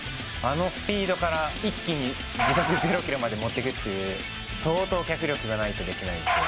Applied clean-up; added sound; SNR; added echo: none; none; none; none.